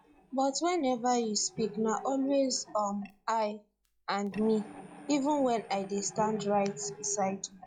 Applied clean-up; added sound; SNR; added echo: classical method log-MMSE.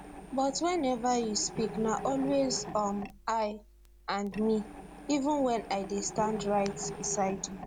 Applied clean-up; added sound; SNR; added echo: none; Mechanisms; 11 dB; none.